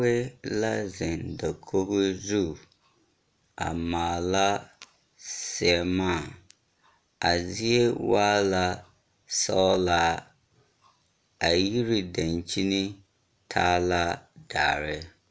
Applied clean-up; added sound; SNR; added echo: none; none; none; none.